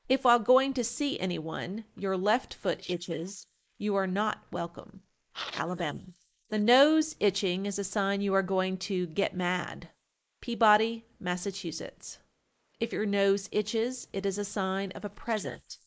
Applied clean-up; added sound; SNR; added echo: neural mask model Resemble Enhance denoiser.